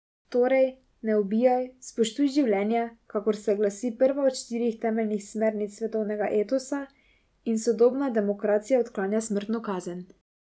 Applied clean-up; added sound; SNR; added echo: none; none; none; none.